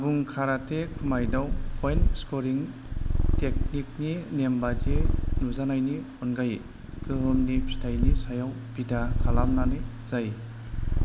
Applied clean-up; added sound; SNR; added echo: none; Purr; -2 dB; none.